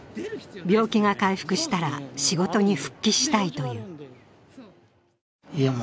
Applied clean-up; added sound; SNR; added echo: none; none; none; none.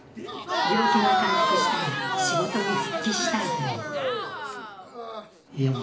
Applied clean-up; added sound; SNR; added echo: none; Crowd; -3 dB; reverberation time 2.1 s.